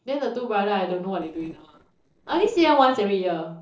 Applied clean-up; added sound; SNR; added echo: neural separator model SepFormer DNS4.